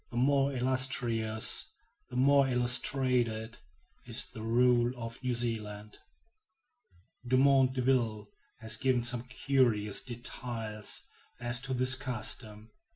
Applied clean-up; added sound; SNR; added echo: none; none; none; none.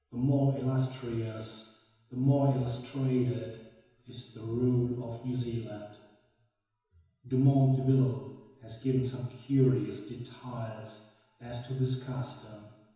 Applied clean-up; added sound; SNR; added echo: none; none; none; reverberation time 1.0 s.